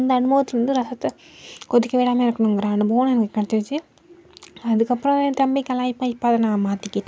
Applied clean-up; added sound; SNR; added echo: none; none; none; none.